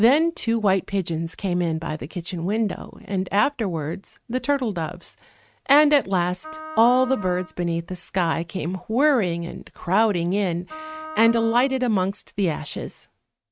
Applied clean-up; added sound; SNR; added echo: neural mask model RNNoise.